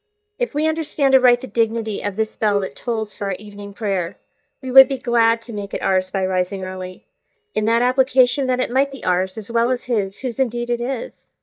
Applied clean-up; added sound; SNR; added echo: neural mask model DeepFilterNet 3.